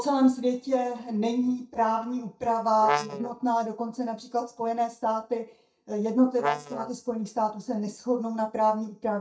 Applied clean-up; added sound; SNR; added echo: neural mask model DeepFilterNet 3.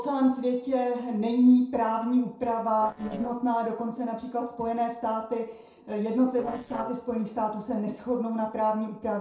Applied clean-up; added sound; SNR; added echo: neural separator model SepFormer DNS4.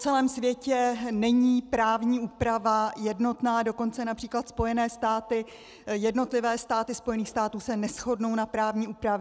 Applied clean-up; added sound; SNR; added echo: none; none; none; none.